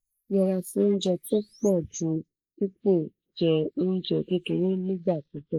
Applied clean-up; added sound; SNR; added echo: neural mask model Resemble Enhance denoiser.